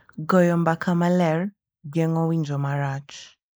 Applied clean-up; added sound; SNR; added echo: neural mask model Resemble Enhance denoiser.